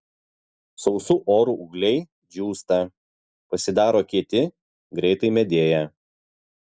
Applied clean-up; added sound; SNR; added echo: none; none; none; none.